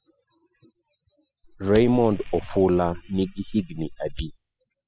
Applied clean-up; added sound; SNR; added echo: classical method spectral subtraction.